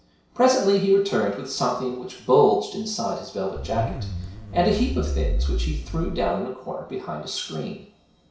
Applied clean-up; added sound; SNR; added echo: none; Zipper (clothing); 2 dB; reverberation time 0.6 s.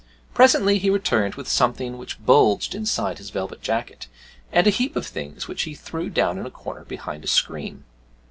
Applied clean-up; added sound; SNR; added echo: none; none; none; none.